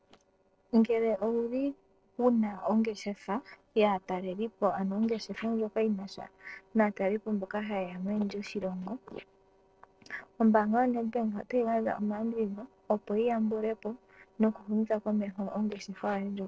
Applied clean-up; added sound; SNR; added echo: neural separator model SepFormer DNS4.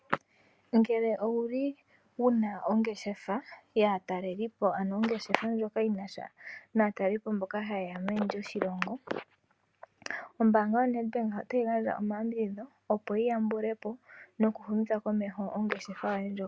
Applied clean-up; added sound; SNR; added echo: none; none; none; none.